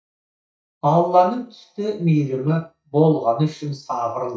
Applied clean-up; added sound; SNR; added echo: neural mask model DeepFilterNet 3.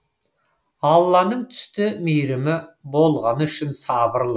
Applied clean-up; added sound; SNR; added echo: none; none; none; none.